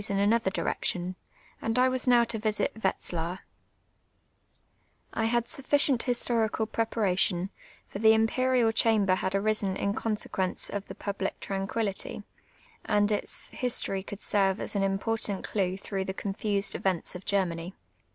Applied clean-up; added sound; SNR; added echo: none; none; none; none.